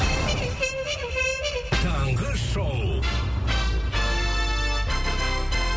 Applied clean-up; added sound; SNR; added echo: none; none; none; none.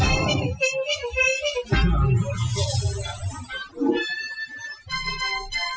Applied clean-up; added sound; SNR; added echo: classical method Wiener filter.